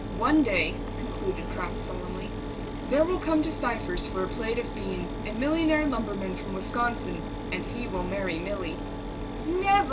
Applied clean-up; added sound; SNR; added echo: none; Mechanisms; 4 dB; reverberation time 0.2 s.